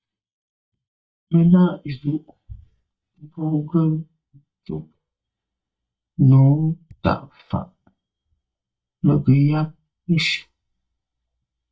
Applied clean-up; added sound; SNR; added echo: neural mask model DeepFilterNet 3.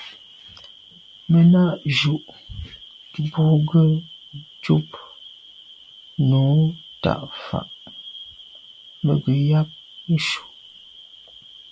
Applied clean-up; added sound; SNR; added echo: none; none; none; none.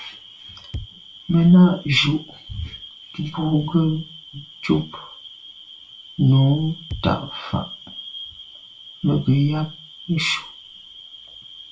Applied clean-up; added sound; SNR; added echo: none; Bass drum; 12 dB; reverberation time 0.3 s.